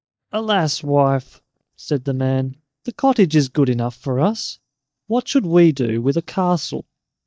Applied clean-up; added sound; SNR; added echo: neural mask model DeepFilterNet 3.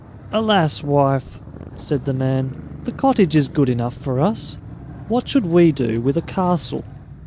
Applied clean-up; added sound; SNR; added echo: none; Motorcycle; 15 dB; none.